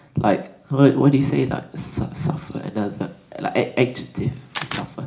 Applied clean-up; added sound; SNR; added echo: none; Camera; 18 dB; reverberation time 0.4 s.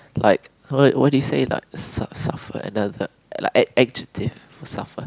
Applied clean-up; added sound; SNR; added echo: none; none; none; none.